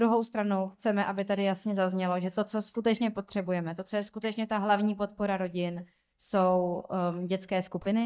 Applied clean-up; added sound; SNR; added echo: neural mask model DeepFilterNet 3.